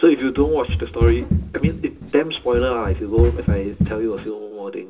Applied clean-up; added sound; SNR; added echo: none; Run; 1 dB; reverberation time 0.2 s.